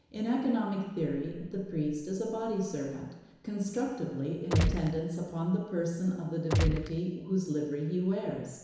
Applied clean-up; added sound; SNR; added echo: none; Gunshot, gunfire; -4 dB; reverberation time 1.0 s.